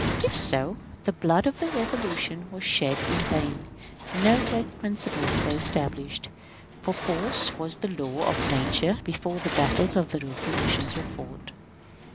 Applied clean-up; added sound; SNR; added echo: none; Sliding door; 4 dB; none.